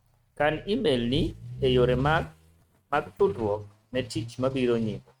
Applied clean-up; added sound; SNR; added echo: neural mask model RNNoise.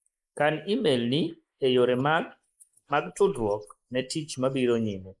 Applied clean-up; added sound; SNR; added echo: neural mask model Resemble Enhance denoiser.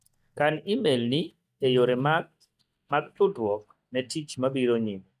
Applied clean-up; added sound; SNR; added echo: neural mask model DeepFilterNet 3.